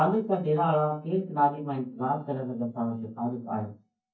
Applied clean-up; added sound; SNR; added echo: neural mask model DeepFilterNet 3.